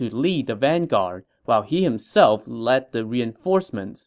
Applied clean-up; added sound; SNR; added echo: none; none; none; none.